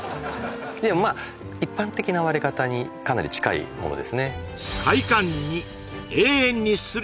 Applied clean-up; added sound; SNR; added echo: none; none; none; none.